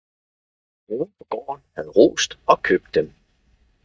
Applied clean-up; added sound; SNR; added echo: neural mask model DeepFilterNet 3.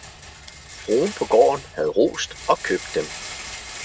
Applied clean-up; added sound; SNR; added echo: none; Rattle; 14 dB; none.